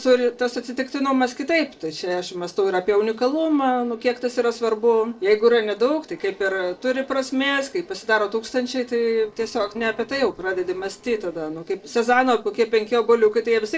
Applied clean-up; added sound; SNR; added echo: neural separator model SepFormer DNS4.